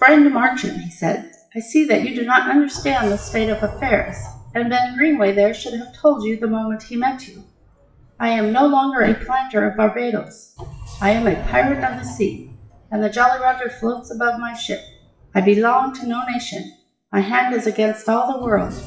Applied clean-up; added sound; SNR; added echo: classical method WPE with log-MMSE.